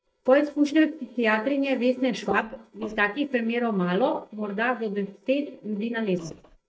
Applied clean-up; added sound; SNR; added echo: neural mask model DeepFilterNet 3.